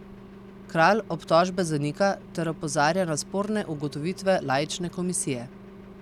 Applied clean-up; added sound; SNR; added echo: none; Engine; 18 dB; none.